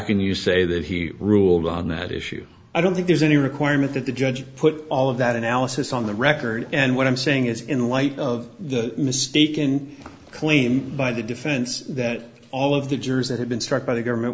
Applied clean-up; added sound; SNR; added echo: none; none; none; none.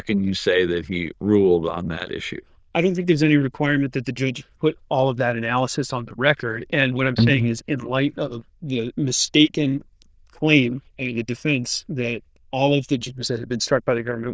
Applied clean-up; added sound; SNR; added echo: neural diffusion model UNIVERSE++.